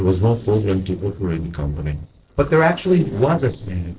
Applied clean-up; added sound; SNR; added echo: neural separator model SepFormer DNS4.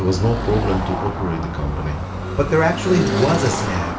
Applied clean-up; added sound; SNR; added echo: none; Car passing by / Traffic noise, roadway noise; 4 dB; reverberation time 0.4 s.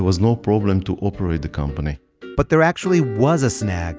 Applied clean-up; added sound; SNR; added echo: none; none; none; none.